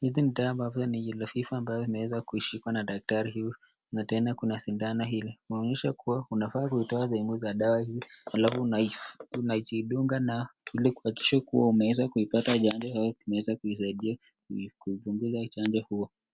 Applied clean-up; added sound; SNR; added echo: none; none; none; none.